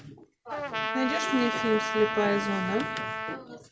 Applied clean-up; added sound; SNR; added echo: none; Trumpet; 2 dB; none.